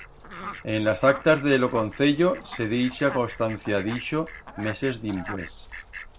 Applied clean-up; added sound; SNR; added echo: none; Fowl; 15 dB; none.